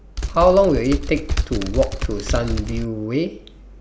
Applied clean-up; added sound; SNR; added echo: none; Typing; 3 dB; none.